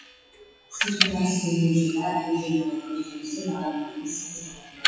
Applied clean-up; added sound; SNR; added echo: classical method WPE with log-MMSE.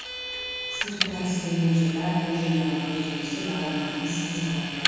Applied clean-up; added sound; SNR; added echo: none; Vehicle; 6 dB; reverberation time 2.1 s.